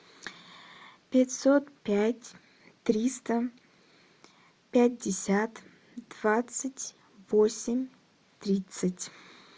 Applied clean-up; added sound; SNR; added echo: none; none; none; none.